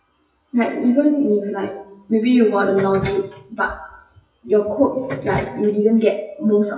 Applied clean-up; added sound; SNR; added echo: classical method WPE with log-MMSE.